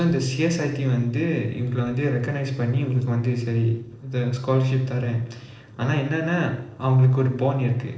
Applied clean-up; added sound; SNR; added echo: neural separator model SepFormer DNS4.